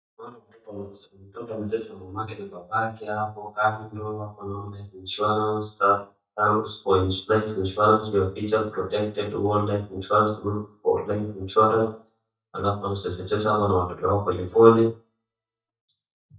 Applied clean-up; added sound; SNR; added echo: neural mask model DeepFilterNet 3.